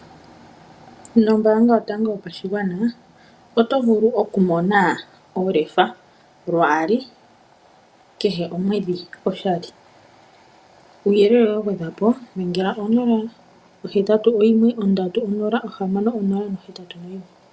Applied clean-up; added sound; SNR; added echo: none; none; none; none.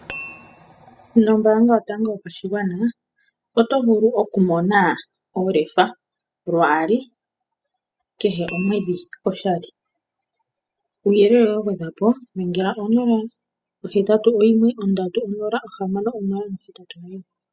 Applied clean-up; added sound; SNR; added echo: classical method spectral subtraction.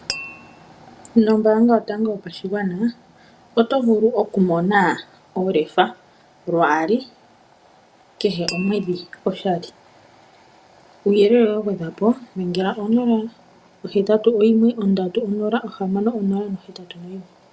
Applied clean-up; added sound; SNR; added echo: none; Glass; 14 dB; none.